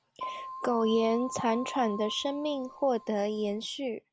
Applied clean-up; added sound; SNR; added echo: none; Keyboard (musical); 12 dB; none.